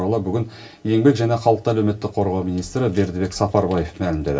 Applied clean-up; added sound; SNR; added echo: none; none; none; reverberation time 0.2 s.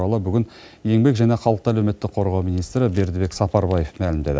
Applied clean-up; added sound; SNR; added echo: none; none; none; none.